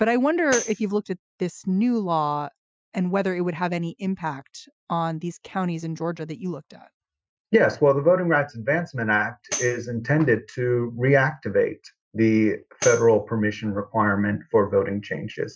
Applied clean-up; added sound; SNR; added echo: classical method Wiener filter.